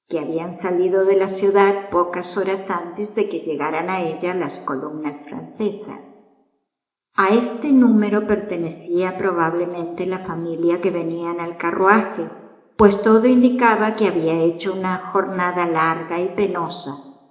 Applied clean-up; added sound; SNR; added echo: none; none; none; reverberation time 0.8 s.